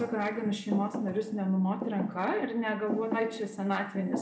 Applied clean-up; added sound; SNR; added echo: none; Thump, thud; 8 dB; reverberation time 1.0 s.